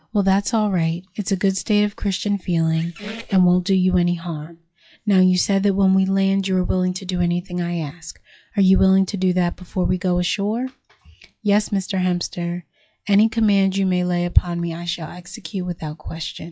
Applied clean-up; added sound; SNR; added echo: classical method log-MMSE.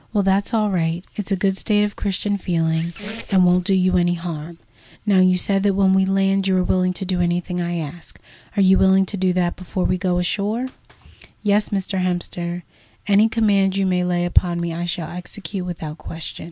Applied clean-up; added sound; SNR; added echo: none; Squeak; 16 dB; none.